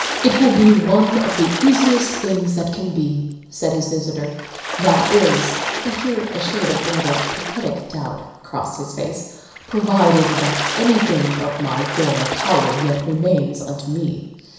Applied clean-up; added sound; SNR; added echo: none; Water / Splash, splatter; 7 dB; reverberation time 1.0 s.